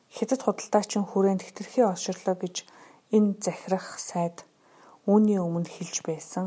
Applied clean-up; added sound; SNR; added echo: none; none; none; none.